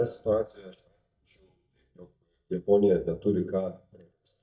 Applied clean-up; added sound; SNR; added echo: neural mask model DeepFilterNet 3.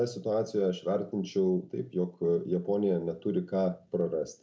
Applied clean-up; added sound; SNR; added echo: none; none; none; none.